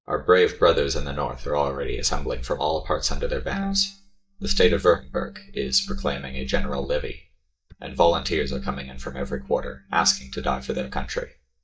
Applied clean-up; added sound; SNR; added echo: neural mask model DeepFilterNet 3.